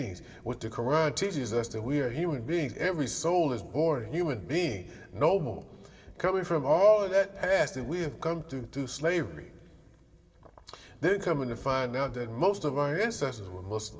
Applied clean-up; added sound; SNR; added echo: none; none; none; reverberation time 1.7 s.